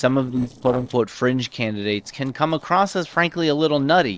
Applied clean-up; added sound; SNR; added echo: neural separator model SepFormer DNS4.